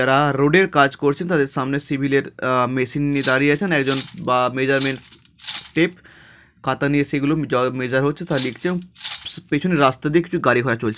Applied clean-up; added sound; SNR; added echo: none; Cutlery, silverware; 6 dB; none.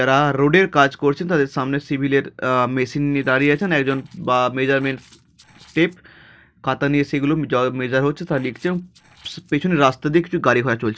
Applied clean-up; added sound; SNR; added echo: neural separator model SepFormer DNS4.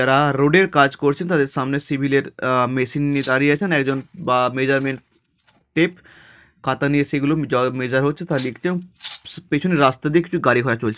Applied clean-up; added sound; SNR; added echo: neural mask model RNNoise.